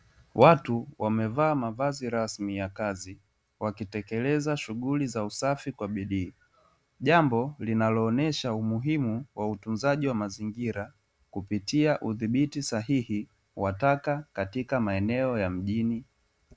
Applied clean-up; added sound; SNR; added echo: none; none; none; none.